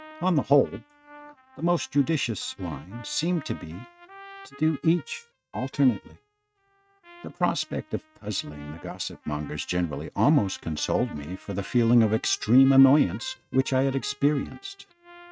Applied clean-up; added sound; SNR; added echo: neural mask model RNNoise.